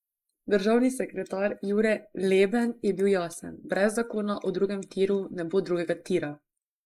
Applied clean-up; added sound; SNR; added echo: neural mask model Resemble Enhance denoiser.